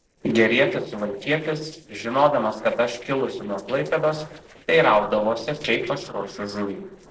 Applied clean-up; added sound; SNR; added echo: neural separator model SepFormer DNS4.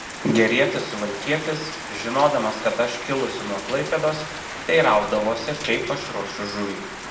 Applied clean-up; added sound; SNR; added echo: none; Rain; 10 dB; reverberation time 0.9 s.